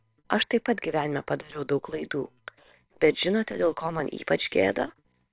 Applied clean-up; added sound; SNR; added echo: neural separator model SepFormer WHAM!.